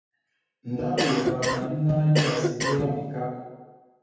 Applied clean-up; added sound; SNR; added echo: none; Cough; 2 dB; reverberation time 1.2 s.